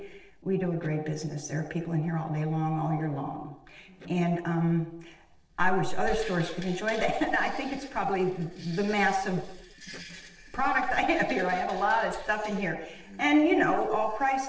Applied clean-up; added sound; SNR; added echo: neural separator model SepFormer DNS4.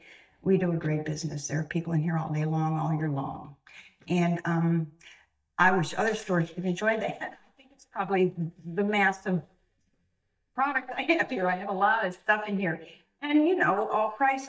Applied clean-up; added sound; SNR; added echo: neural mask model DeepFilterNet 3.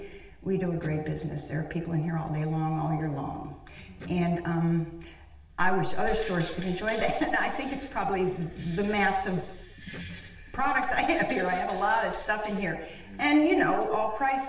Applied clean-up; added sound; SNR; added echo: none; Electric guitar; 19 dB; reverberation time 0.8 s.